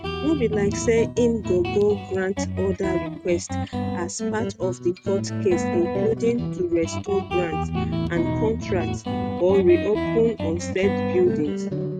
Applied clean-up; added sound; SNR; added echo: neural mask model RNNoise.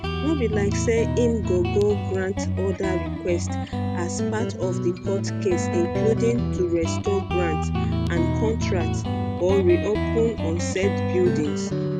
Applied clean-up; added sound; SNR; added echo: none; Guitar; 0 dB; none.